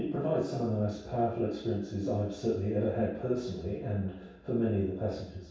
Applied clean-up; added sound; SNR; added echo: none; none; none; reverberation time 0.7 s.